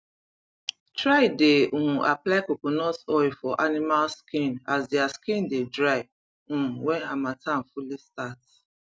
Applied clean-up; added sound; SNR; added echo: none; none; none; none.